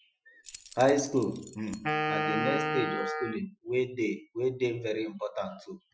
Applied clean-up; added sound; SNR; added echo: classical method Wiener filter.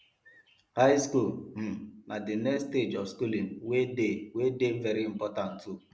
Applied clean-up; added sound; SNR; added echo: none; none; none; none.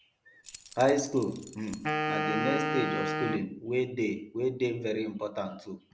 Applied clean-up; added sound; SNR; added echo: none; Keys jangling + Wind instrument, woodwind instrument; 2 dB; none.